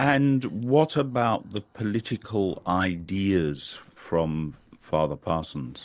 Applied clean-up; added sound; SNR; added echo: neural separator model SepFormer DNS4.